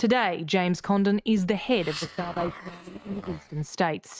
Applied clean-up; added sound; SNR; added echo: neural mask model RNNoise.